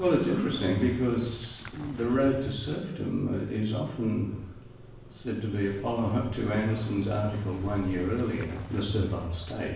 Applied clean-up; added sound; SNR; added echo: none; Motorcycle; 14 dB; reverberation time 0.7 s.